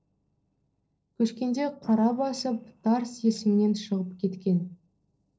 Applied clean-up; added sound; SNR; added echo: neural separator model SepFormer DNS4.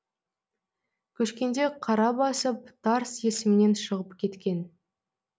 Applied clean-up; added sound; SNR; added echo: none; none; none; none.